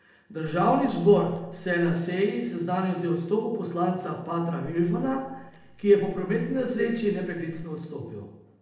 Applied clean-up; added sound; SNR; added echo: neural separator model SepFormer DNS4.